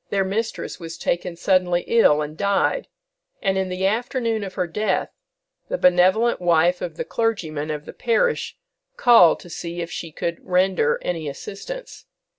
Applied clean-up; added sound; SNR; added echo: none; none; none; none.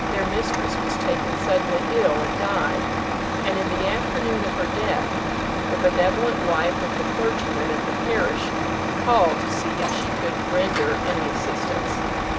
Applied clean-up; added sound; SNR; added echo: none; Truck; -2 dB; none.